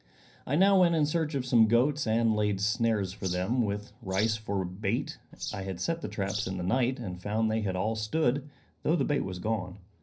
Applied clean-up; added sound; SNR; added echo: none; Bird vocalization, bird call, bird song; 13 dB; reverberation time 0.5 s.